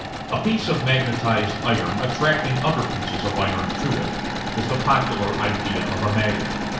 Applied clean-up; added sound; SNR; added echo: none; Engine / Mechanisms; 3 dB; reverberation time 0.6 s.